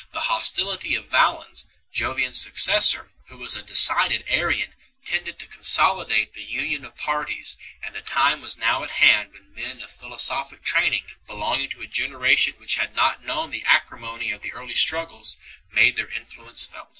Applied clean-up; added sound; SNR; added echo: none; none; none; none.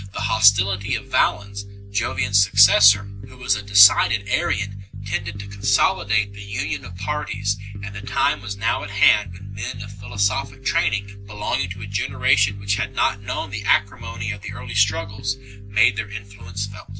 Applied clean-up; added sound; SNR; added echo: none; Bass guitar; 9 dB; none.